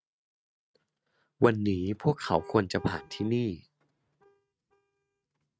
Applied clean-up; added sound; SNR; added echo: neural mask model RNNoise.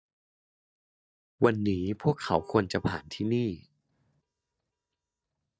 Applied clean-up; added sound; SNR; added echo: neural mask model DeepFilterNet 3.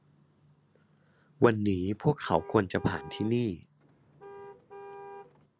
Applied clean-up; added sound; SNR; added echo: none; Car; 17 dB; none.